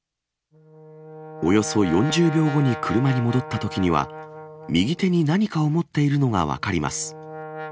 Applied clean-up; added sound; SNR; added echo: none; Brass instrument; 14 dB; none.